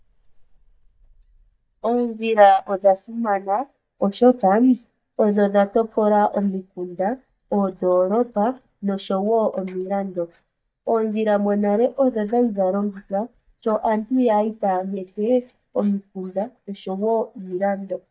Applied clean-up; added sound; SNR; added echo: neural mask model DeepFilterNet 3.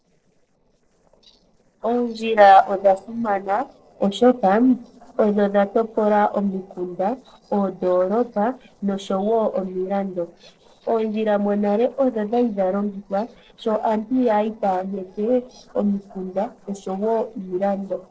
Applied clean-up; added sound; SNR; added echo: neural separator model SepFormer DNS4.